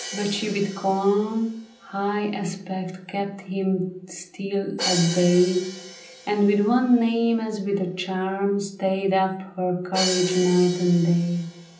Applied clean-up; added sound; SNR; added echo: none; Crash cymbal; 13 dB; reverberation time 0.6 s.